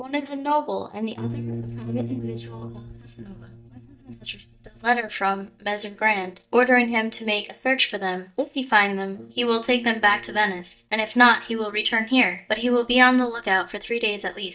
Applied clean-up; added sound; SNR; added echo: neural mask model DeepFilterNet 3.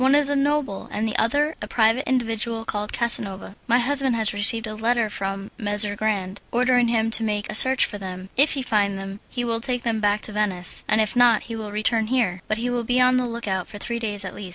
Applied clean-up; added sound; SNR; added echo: none; none; none; none.